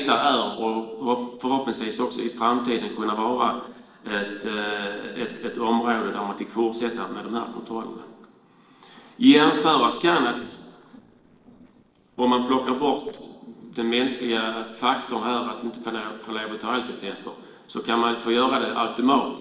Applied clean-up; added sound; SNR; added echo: neural separator model SepFormer DNS4.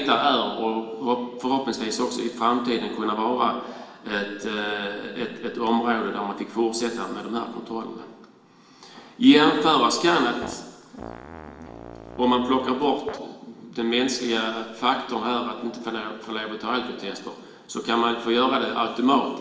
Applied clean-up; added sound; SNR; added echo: none; Fart; 16 dB; reverberation time 1.3 s.